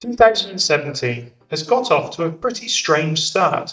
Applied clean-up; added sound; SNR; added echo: neural mask model DeepFilterNet 3.